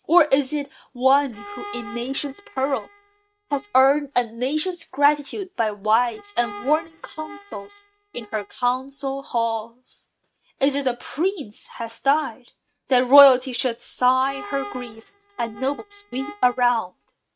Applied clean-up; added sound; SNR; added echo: neural mask model RNNoise.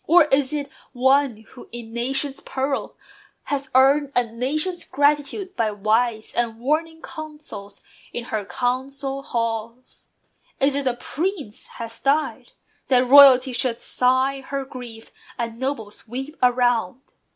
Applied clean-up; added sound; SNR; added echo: none; none; none; none.